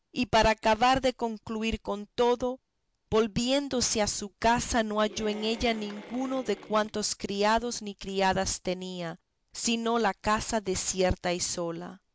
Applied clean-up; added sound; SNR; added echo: none; Applause / Cheering; 19 dB; none.